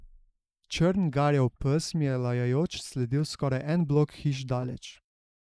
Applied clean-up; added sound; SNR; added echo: neural mask model Resemble Enhance denoiser.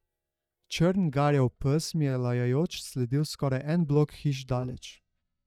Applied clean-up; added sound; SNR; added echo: neural mask model DeepFilterNet 3.